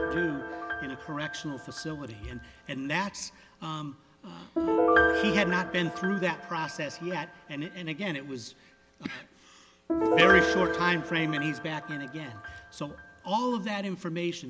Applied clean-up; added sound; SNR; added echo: none; Piano; -1 dB; none.